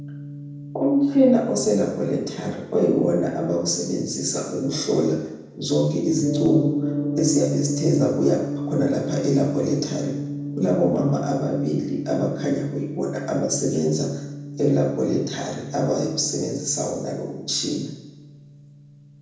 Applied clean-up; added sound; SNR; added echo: none; Gong; 7 dB; reverberation time 0.9 s.